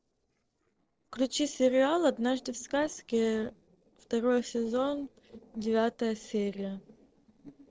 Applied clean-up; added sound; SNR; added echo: neural separator model SepFormer DNS4.